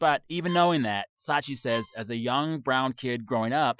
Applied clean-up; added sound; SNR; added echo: classical method Wiener filter.